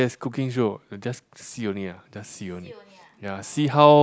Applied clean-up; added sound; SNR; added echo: none; none; none; none.